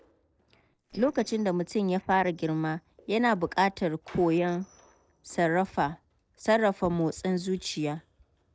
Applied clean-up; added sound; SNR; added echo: neural separator model SepFormer DNS4.